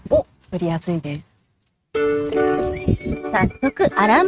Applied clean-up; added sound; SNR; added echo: neural mask model RNNoise.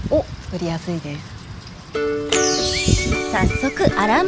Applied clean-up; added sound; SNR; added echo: none; Wind / Rain; 4 dB; none.